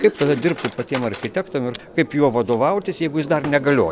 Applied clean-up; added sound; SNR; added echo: none; Crack + Cutlery, silverware; 18 dB; none.